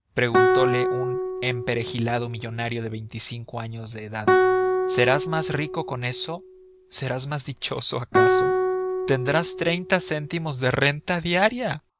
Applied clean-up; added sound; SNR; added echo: none; Guitar; 0 dB; none.